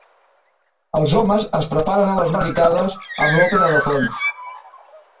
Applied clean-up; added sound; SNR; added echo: none; Bird; 7 dB; reverberation time 0.2 s.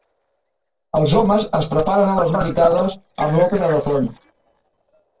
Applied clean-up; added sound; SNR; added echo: neural separator model SepFormer DNS4.